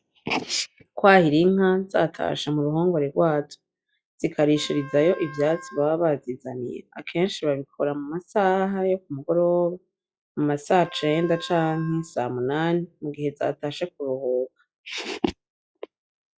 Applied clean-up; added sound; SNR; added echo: classical method log-MMSE.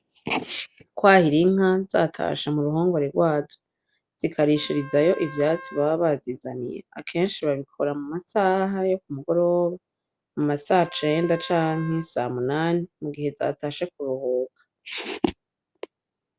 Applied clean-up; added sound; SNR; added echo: none; Wind instrument, woodwind instrument; 17 dB; none.